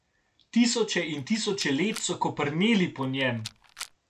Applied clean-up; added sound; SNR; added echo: none; Rattle; 17 dB; none.